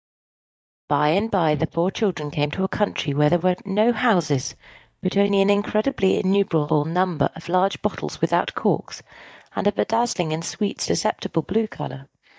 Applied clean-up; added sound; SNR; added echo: neural mask model DeepFilterNet 3.